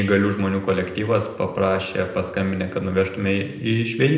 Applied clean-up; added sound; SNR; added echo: none; none; none; reverberation time 0.8 s.